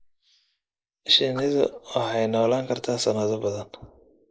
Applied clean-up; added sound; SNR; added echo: neural mask model Resemble Enhance denoiser.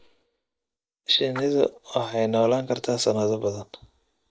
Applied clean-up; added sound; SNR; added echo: neural mask model DeepFilterNet 3.